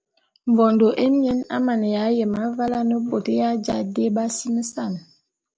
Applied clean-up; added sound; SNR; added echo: none; none; none; none.